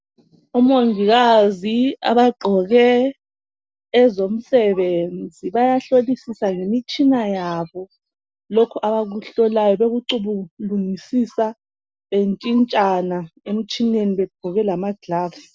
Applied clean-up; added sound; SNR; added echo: none; none; none; none.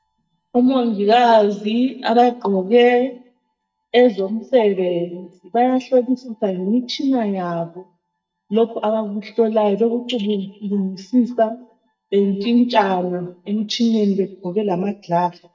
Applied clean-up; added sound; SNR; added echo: neural mask model DeepFilterNet 3.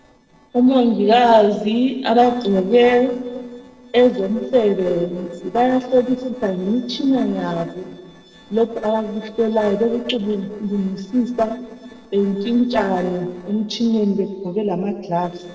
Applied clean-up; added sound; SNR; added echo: neural separator model SepFormer DNS4.